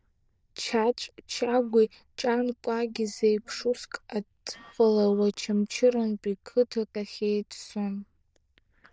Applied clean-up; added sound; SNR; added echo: neural diffusion model UNIVERSE++.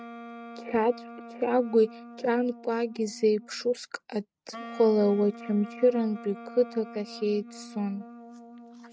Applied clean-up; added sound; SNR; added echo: neural mask model RNNoise.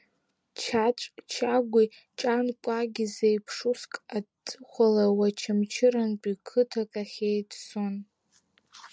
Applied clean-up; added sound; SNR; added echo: none; none; none; none.